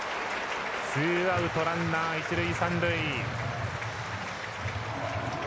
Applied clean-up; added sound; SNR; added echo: none; Gunshot, gunfire; 13 dB; none.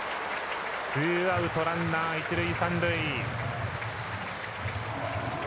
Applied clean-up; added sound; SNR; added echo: none; none; none; none.